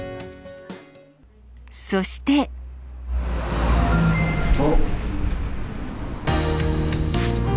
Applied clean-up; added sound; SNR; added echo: none; none; none; none.